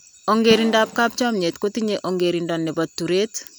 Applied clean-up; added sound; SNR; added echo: none; Snare drum; 10 dB; none.